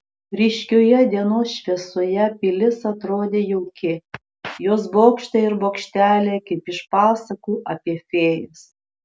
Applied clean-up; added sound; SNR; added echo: none; none; none; none.